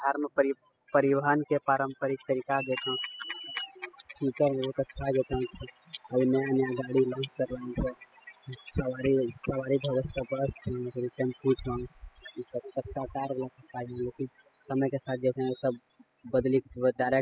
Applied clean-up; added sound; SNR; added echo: classical method spectral subtraction.